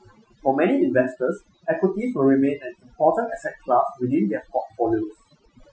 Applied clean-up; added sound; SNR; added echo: classical method Wiener filter.